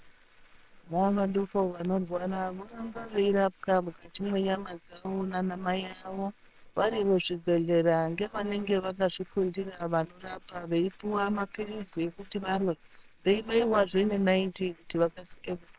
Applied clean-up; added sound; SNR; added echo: neural separator model SepFormer WHAMR!.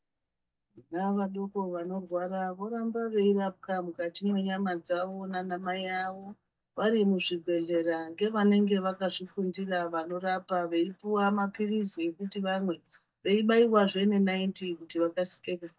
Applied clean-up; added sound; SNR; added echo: neural mask model DeepFilterNet 3.